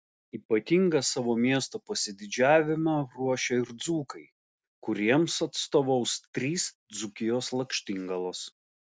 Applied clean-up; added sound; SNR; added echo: none; none; none; none.